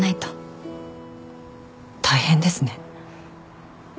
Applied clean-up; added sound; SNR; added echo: none; none; none; none.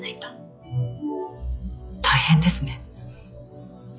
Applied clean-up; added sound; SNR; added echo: classical method log-MMSE.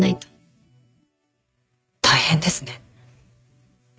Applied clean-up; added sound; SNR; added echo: neural mask model RNNoise.